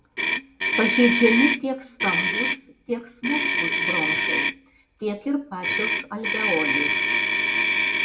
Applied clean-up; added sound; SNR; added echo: none; Motor vehicle (road); -2 dB; reverberation time 0.5 s.